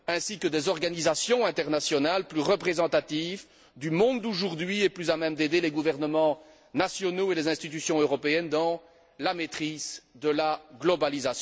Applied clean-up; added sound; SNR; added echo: none; none; none; none.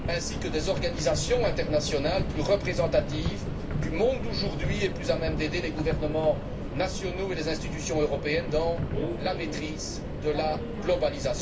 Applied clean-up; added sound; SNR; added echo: none; Subway, metro, underground; 2 dB; reverberation time 0.2 s.